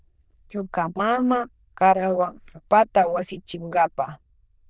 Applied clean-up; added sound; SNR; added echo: neural diffusion model UNIVERSE++.